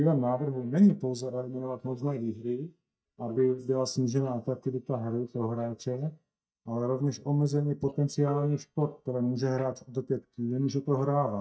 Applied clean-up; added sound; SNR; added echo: neural mask model DeepFilterNet 3.